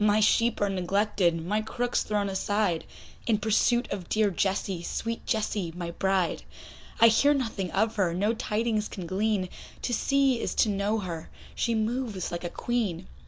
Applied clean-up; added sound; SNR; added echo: none; none; none; none.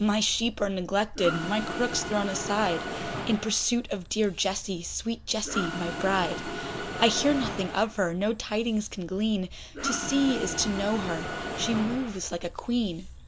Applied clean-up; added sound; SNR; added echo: none; Mechanisms; 8 dB; none.